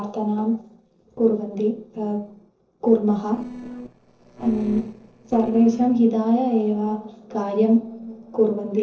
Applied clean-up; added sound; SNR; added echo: neural separator model SepFormer DNS4.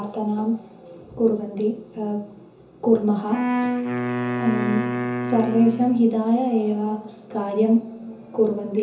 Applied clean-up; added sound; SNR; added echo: none; Wind instrument, woodwind instrument; 3 dB; reverberation time 0.7 s.